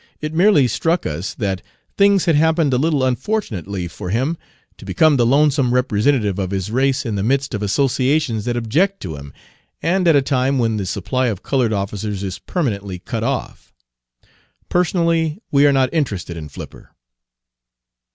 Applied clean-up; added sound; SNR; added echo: none; none; none; none.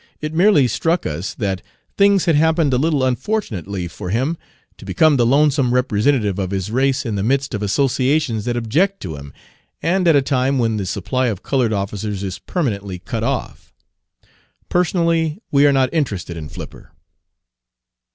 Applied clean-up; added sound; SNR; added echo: none; Purr; 13 dB; none.